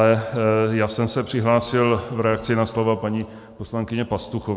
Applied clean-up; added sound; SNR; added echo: none; none; none; none.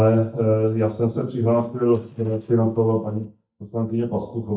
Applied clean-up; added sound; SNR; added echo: neural mask model DeepFilterNet 3.